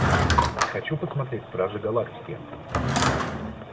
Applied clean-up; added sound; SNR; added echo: none; Drawer open or close / Wood; -5 dB; reverberation time 0.7 s.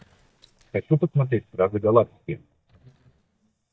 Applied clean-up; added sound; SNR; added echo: neural mask model DeepFilterNet 3.